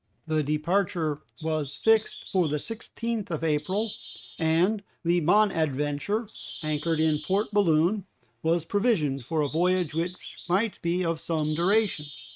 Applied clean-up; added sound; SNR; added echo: neural mask model RNNoise.